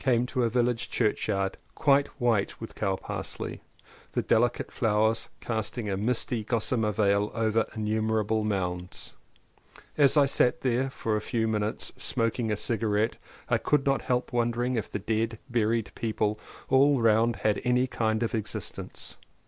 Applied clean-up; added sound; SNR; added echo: none; none; none; none.